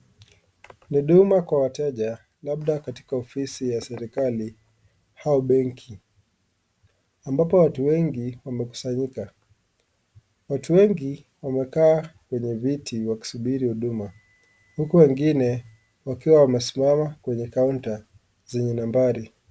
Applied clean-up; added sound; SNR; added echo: none; none; none; none.